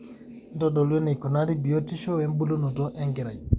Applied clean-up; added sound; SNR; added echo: none; none; none; none.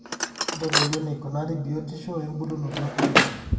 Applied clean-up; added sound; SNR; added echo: none; Drawer open or close; -2 dB; reverberation time 1.5 s.